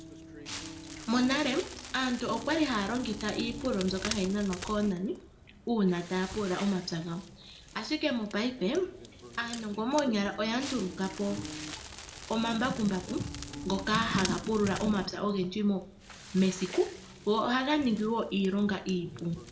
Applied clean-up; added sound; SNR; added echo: none; Crackle; 12 dB; reverberation time 1.0 s.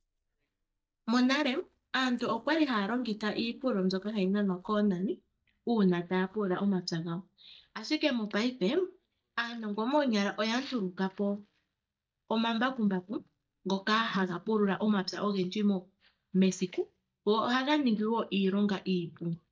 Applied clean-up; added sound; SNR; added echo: neural mask model DeepFilterNet 3.